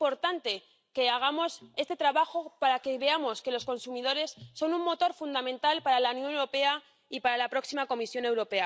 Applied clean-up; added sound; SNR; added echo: none; none; none; none.